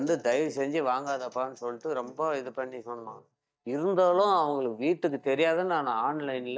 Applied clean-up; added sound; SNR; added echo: neural mask model DeepFilterNet 3.